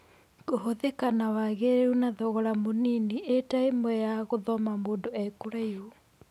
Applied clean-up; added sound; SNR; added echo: none; none; none; none.